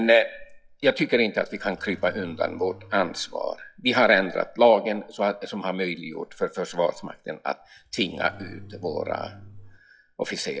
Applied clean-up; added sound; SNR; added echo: classical method log-MMSE.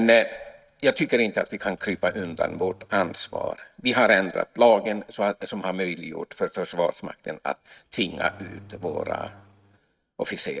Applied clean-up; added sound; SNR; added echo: neural mask model RNNoise.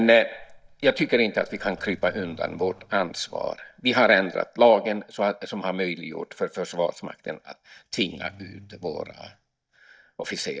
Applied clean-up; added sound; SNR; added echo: neural mask model DeepFilterNet 3.